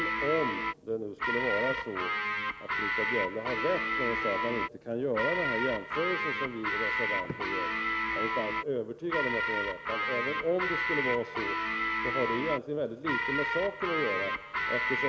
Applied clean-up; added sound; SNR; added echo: none; Guitar; -2 dB; none.